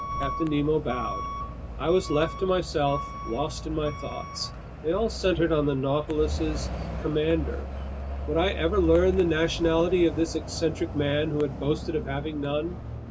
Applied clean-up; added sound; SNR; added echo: none; Alarm / Truck; 7 dB; none.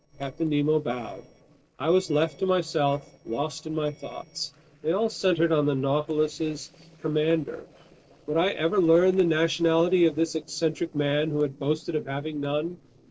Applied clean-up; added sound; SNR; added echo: neural separator model SepFormer DNS4.